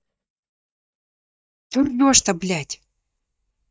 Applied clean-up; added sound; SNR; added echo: neural mask model DeepFilterNet 3.